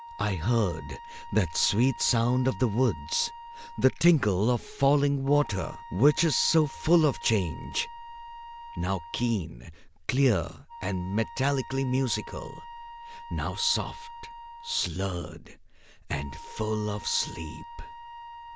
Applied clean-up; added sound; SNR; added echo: none; Wind instrument, woodwind instrument; 16 dB; none.